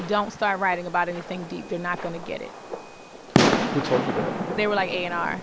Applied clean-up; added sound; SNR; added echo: none; Fireworks; 1 dB; none.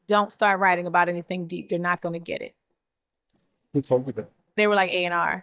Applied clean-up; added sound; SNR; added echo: neural mask model DeepFilterNet 3.